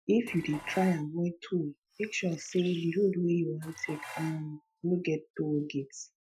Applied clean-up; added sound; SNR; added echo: classical method Wiener filter.